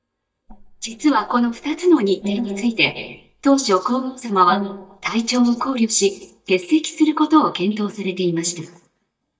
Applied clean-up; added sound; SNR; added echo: neural mask model DeepFilterNet 3.